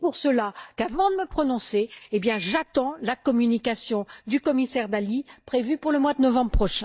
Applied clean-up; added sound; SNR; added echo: neural mask model DeepFilterNet 3.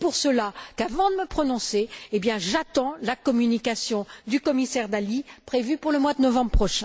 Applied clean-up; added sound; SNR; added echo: none; none; none; none.